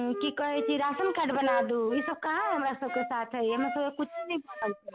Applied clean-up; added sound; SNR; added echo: none; Wind instrument, woodwind instrument; 6 dB; none.